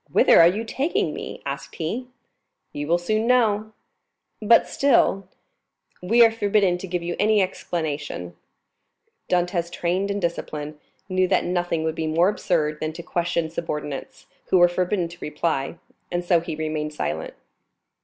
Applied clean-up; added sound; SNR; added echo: none; none; none; none.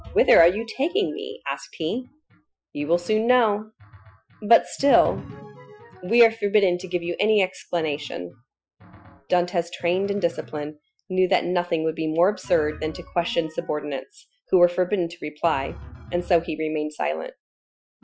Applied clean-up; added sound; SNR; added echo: classical method Wiener filter.